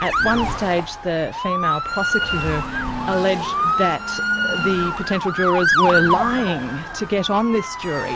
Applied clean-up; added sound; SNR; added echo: none; Motor vehicle (road) / Siren; 0 dB; none.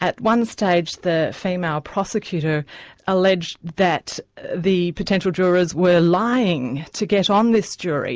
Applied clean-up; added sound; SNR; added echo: none; none; none; none.